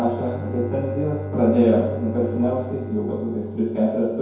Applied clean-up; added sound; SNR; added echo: none; Bowed string instrument; 9 dB; reverberation time 0.6 s.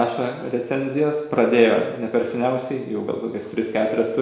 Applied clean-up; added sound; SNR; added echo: none; none; none; none.